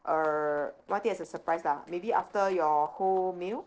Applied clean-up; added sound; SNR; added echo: neural separator model SepFormer DNS4.